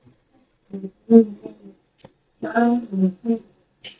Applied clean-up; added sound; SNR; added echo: neural mask model DeepFilterNet 3.